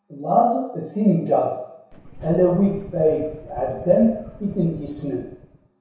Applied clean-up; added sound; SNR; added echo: none; Engine starting / Car; 18 dB; reverberation time 0.7 s.